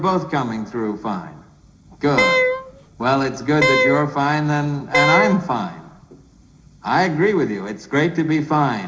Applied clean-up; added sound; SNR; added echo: none; Wind instrument, woodwind instrument; 0 dB; reverberation time 0.4 s.